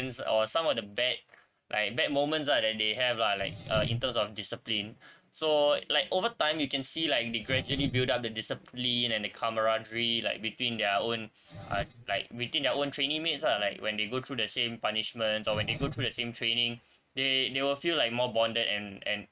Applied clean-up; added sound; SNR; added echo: neural mask model RNNoise.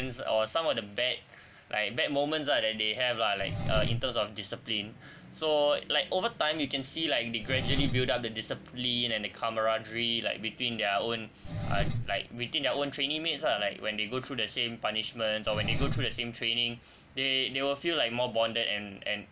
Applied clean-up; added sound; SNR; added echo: none; Engine; 8 dB; none.